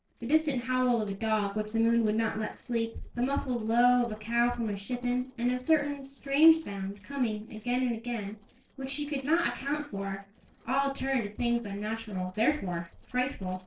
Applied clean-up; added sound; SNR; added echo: neural separator model SepFormer DNS4.